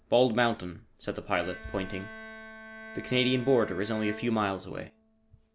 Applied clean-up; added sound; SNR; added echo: none; Bowed string instrument; 16 dB; none.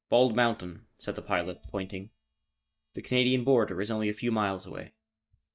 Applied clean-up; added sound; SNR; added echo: neural mask model DeepFilterNet 3.